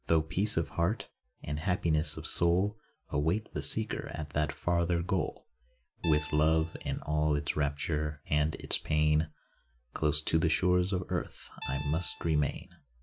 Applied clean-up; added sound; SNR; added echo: none; Guitar; 13 dB; none.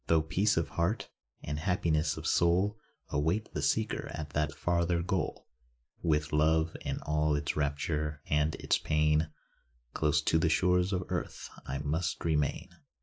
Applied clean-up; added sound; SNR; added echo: neural mask model Resemble Enhance denoiser.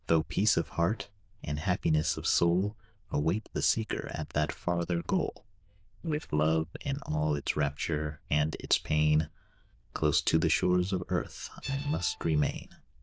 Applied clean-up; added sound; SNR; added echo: neural diffusion model UNIVERSE++.